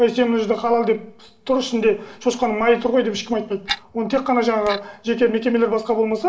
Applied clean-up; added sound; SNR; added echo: none; Clock; 12 dB; reverberation time 0.5 s.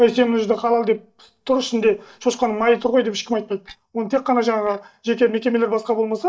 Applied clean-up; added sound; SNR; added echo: neural mask model DeepFilterNet 3.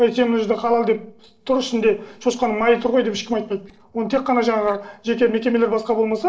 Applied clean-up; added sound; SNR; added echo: neural separator model SepFormer DNS4.